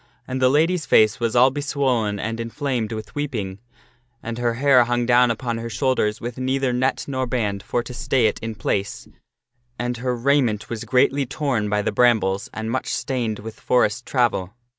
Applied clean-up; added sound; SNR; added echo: none; none; none; none.